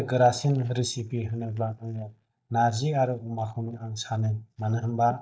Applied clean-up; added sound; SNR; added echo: neural mask model DeepFilterNet 3.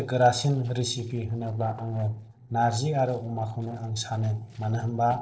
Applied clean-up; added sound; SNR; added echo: neural separator model SepFormer DNS4.